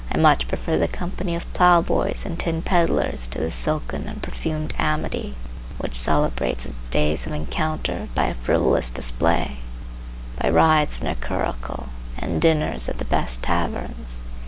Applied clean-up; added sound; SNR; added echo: none; none; none; none.